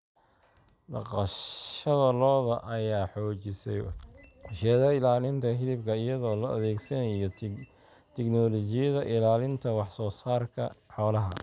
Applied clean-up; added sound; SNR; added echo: none; none; none; none.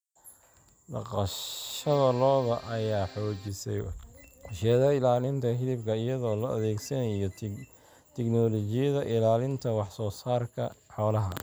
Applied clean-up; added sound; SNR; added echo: none; Accordion; 19 dB; none.